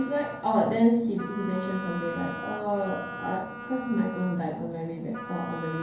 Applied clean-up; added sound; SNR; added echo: none; Wind instrument, woodwind instrument; 12 dB; reverberation time 0.6 s.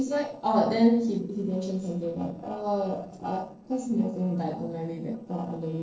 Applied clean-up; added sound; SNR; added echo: neural separator model SepFormer DNS4.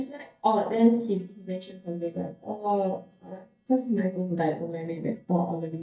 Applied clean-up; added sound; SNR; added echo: neural mask model DeepFilterNet 3.